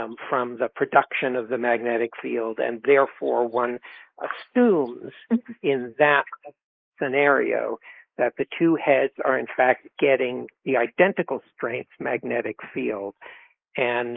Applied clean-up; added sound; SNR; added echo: neural mask model Resemble Enhance denoiser.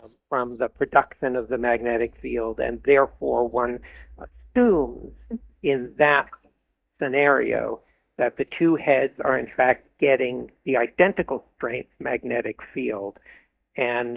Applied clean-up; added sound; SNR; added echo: neural mask model DeepFilterNet 3.